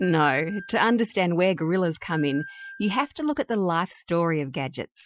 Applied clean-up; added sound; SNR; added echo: classical method Wiener filter.